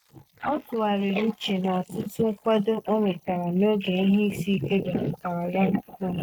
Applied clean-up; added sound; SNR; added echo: neural mask model Resemble Enhance denoiser.